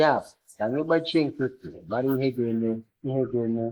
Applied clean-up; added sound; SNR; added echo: neural mask model Resemble Enhance denoiser.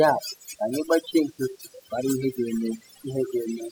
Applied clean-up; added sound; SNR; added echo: classical method spectral subtraction.